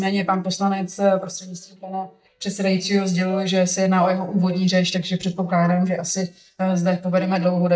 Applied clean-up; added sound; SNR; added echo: neural mask model DeepFilterNet 3.